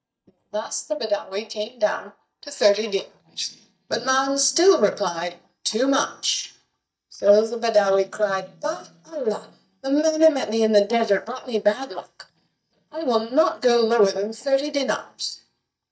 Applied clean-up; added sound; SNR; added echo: neural mask model DeepFilterNet 3.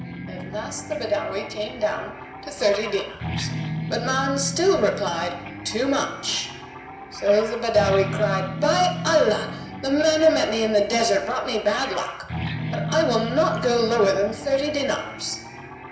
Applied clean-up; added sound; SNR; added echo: none; Guitar; 9 dB; reverberation time 0.7 s.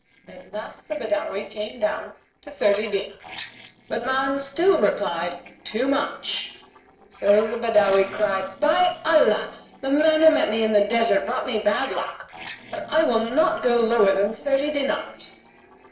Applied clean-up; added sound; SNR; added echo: neural separator model SepFormer DNS4.